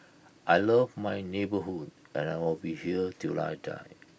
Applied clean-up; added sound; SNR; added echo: none; none; none; none.